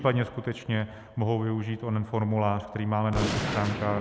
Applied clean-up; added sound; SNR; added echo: none; Gunshot, gunfire; 9 dB; none.